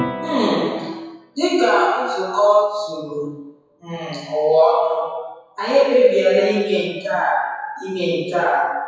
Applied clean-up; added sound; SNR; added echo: classical method WPE with log-MMSE.